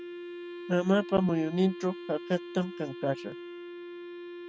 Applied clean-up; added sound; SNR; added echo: none; Wind instrument, woodwind instrument; 10 dB; none.